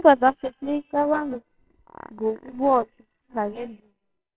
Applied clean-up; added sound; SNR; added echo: neural separator model SepFormer WHAMR!.